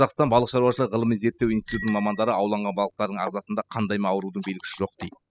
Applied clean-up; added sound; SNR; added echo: classical method spectral subtraction.